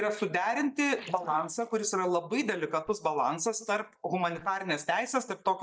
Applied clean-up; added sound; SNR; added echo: neural mask model DeepFilterNet 3.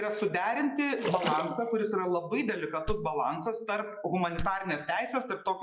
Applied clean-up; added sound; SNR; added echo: classical method log-MMSE.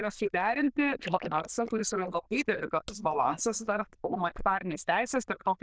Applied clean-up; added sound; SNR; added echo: neural diffusion model UNIVERSE++.